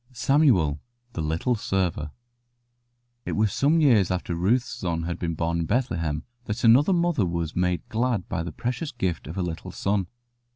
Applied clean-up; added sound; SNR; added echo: none; none; none; none.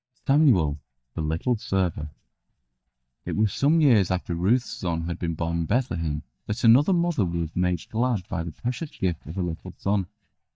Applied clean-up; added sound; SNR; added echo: neural mask model DeepFilterNet 3.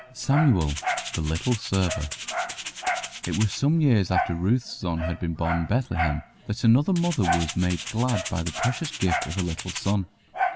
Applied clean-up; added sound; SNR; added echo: none; Dog + Rattle (instrument); 6 dB; none.